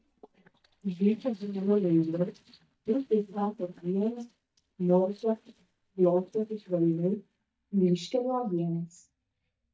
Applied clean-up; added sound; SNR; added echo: neural mask model DeepFilterNet 3.